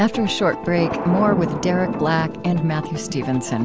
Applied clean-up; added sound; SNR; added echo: none; Thunder; 8 dB; none.